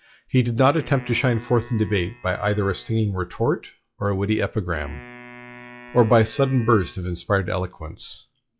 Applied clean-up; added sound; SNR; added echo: classical method log-MMSE.